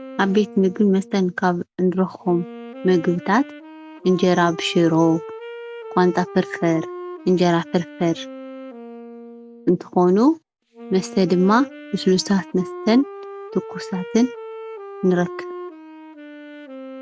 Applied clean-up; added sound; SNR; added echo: none; Wind instrument, woodwind instrument; 15 dB; none.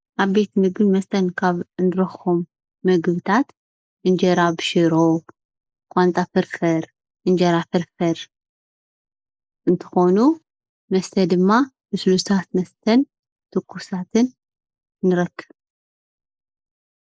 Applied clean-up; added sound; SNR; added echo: neural mask model Resemble Enhance denoiser.